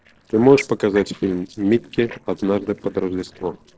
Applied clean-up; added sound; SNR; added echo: neural separator model SepFormer DNS4.